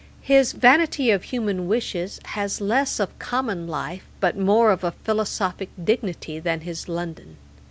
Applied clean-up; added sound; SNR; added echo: none; none; none; none.